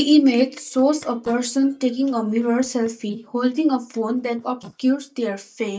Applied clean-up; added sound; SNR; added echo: neural mask model DeepFilterNet 3.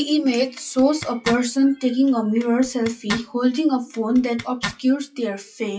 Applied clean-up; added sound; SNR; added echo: classical method WPE with log-MMSE.